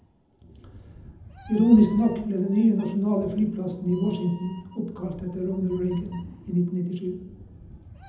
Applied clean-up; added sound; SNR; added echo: none; Meow; 20 dB; reverberation time 0.8 s.